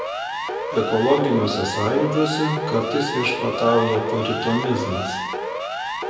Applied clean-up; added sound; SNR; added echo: none; Siren; 5 dB; reverberation time 1.0 s.